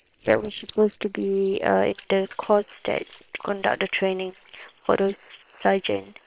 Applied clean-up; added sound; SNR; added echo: neural separator model SepFormer WHAM!.